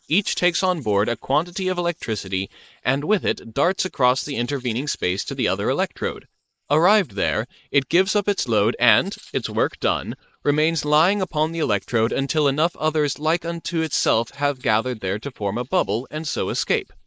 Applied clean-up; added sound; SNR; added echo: neural mask model Resemble Enhance denoiser.